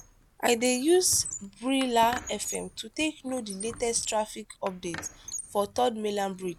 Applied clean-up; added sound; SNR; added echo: none; Squeak; 14 dB; none.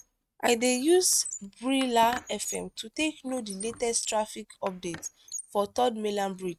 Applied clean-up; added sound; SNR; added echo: neural mask model RNNoise.